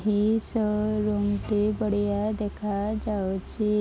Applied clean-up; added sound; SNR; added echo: none; Bowed string instrument; 15 dB; none.